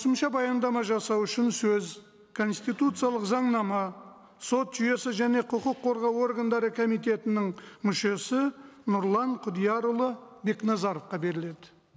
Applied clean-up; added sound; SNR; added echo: none; none; none; none.